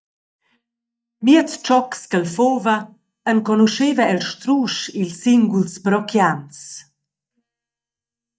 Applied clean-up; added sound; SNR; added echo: neural mask model DeepFilterNet 3.